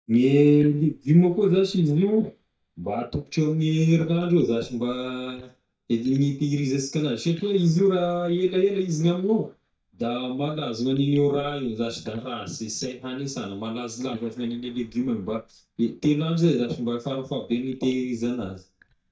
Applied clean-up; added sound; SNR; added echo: neural mask model DeepFilterNet 3.